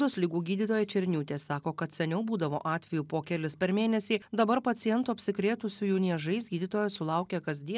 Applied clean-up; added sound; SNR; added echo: none; none; none; none.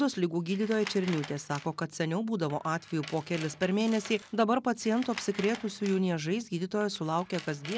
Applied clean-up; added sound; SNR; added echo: none; Tools; 17 dB; none.